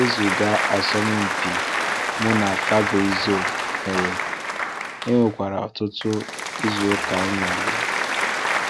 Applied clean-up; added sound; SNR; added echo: none; Applause; 0 dB; none.